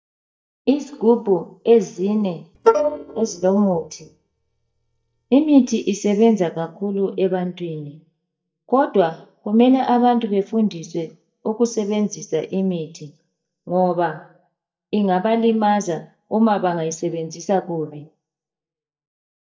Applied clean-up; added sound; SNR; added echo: neural mask model DeepFilterNet 3.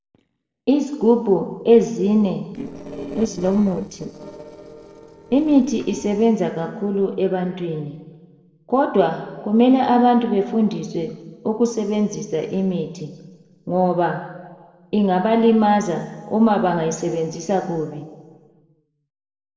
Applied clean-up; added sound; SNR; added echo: neural separator model SepFormer DNS4.